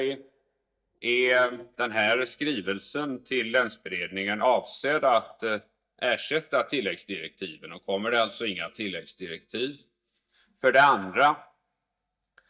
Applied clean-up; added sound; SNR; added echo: neural mask model DeepFilterNet 3.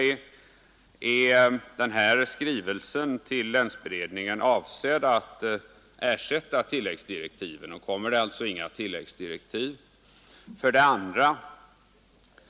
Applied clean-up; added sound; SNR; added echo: none; none; none; none.